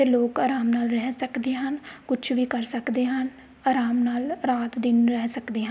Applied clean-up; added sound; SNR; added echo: none; none; none; none.